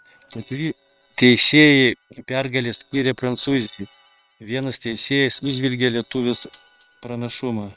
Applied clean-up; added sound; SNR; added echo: neural separator model SepFormer WHAM!.